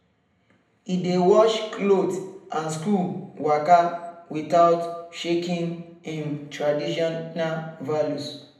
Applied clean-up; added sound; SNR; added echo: none; none; none; reverberation time 0.7 s.